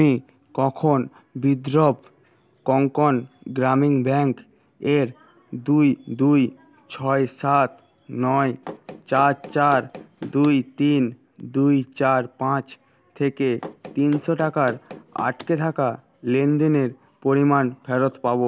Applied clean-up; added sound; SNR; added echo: none; Run; 17 dB; none.